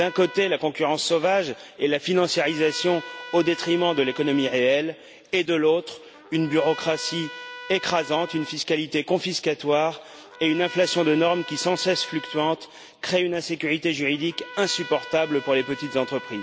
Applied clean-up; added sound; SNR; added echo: none; Trumpet; 16 dB; none.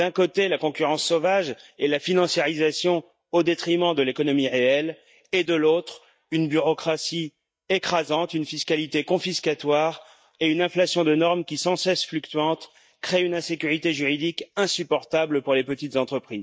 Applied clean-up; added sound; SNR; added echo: neural mask model DeepFilterNet 3.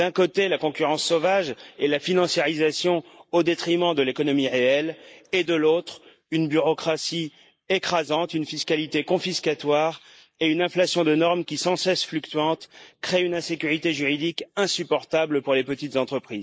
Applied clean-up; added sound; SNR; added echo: neural mask model Resemble Enhance denoiser.